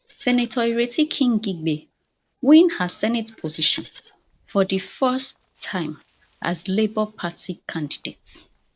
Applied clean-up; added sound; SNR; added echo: neural separator model SepFormer DNS4.